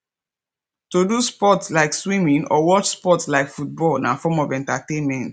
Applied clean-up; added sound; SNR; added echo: none; none; none; none.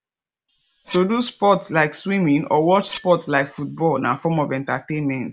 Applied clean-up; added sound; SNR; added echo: none; Cutlery, silverware; 5 dB; none.